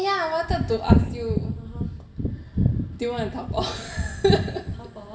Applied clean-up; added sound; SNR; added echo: none; none; none; reverberation time 1.8 s.